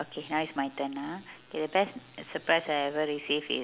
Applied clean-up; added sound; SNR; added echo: none; none; none; none.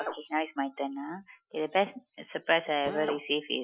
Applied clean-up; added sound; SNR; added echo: classical method Wiener filter.